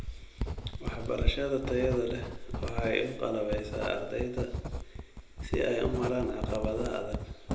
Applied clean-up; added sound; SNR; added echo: none; Writing; 2 dB; reverberation time 0.7 s.